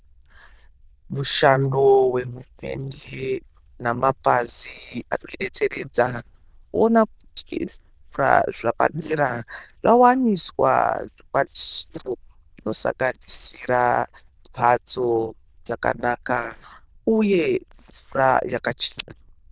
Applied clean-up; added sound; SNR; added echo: neural diffusion model UNIVERSE++.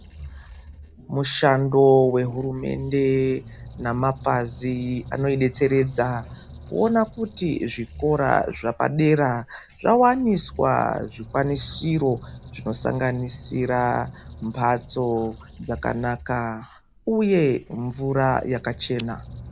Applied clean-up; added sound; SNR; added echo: none; Squeak; 18 dB; none.